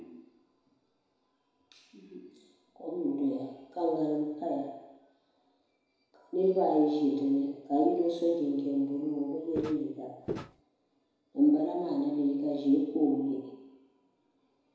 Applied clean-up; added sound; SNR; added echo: none; Walk, footsteps; 7 dB; reverberation time 1.0 s.